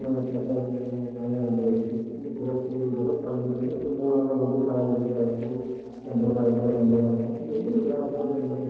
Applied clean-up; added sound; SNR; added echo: neural separator model SepFormer DNS4.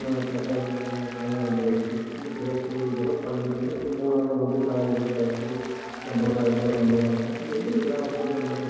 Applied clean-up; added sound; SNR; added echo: none; Applause; 15 dB; reverberation time 2.2 s.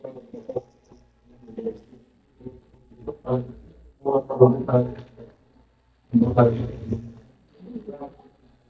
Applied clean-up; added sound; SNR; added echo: neural mask model DeepFilterNet 3.